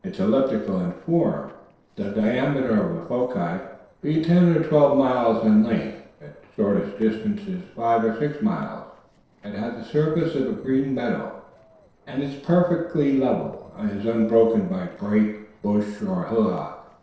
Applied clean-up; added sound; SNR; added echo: neural separator model SepFormer DNS4.